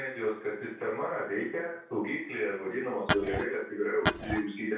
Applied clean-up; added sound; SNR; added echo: none; Glass; -2 dB; reverberation time 0.6 s.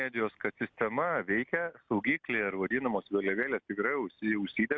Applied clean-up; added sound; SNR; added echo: none; none; none; none.